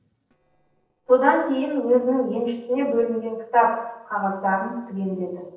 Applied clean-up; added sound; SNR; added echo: neural separator model SepFormer DNS4.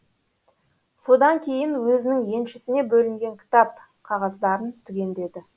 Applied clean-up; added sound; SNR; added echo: none; none; none; none.